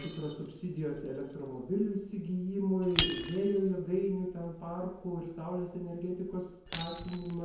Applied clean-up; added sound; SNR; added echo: none; Shatter; 1 dB; reverberation time 0.9 s.